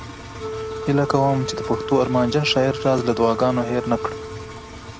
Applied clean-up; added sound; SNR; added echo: none; Wind instrument, woodwind instrument + Engine; 8 dB; none.